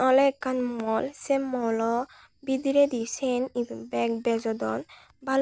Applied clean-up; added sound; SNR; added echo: none; none; none; none.